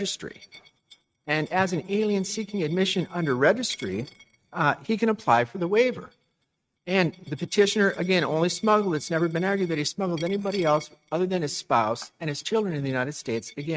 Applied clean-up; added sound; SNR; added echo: neural mask model RNNoise.